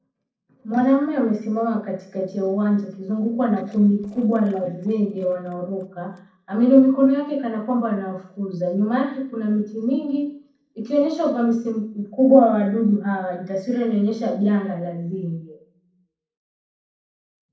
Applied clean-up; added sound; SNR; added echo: neural separator model SepFormer DNS4.